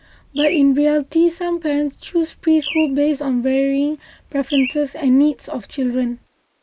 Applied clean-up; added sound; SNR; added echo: neural mask model Resemble Enhance denoiser.